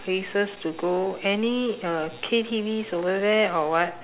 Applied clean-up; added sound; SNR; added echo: none; none; none; none.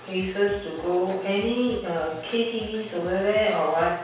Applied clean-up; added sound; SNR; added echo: none; Scratching (performance technique); 20 dB; reverberation time 0.7 s.